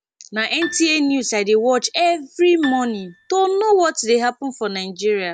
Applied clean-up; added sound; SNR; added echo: none; Piano; 18 dB; none.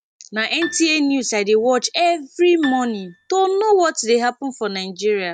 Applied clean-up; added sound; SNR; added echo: neural mask model RNNoise.